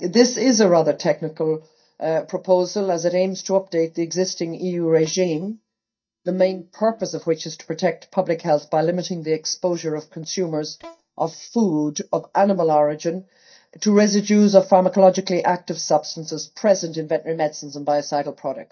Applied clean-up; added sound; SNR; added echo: neural mask model DeepFilterNet 3.